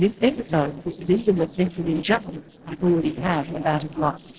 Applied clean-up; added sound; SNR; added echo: neural separator model SepFormer DNS4.